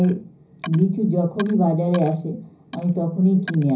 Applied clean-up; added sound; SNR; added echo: none; Coin (dropping); 20 dB; reverberation time 0.5 s.